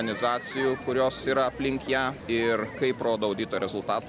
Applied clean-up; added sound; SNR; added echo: none; none; none; none.